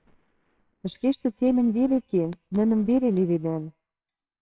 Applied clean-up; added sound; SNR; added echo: neural separator model SepFormer WHAMR!.